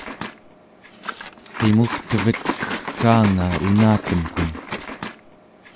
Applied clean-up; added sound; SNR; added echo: none; Liquid; 9 dB; none.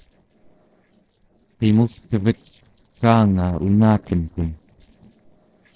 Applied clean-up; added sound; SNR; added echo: neural separator model SepFormer DNS4.